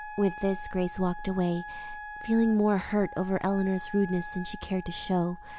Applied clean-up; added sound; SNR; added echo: none; Wind instrument, woodwind instrument; 14 dB; none.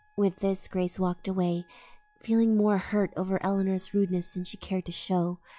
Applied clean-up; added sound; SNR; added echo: classical method log-MMSE.